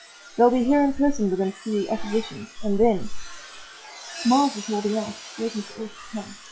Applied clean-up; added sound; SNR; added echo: classical method log-MMSE.